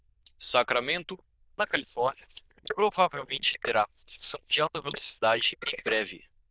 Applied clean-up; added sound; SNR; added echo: neural diffusion model UNIVERSE++.